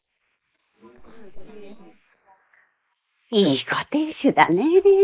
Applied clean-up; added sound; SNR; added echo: neural mask model Resemble Enhance denoiser.